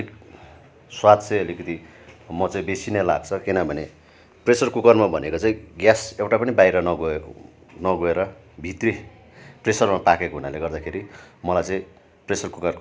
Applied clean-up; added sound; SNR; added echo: none; none; none; none.